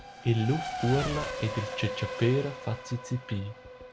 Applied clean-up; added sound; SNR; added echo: none; Race car, auto racing / Accelerating, revving, vroom; 7 dB; none.